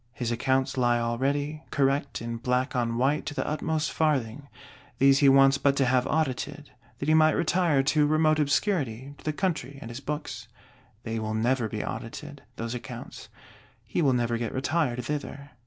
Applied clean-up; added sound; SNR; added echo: none; none; none; none.